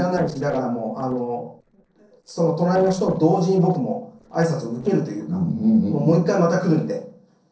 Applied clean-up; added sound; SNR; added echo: neural separator model SepFormer DNS4.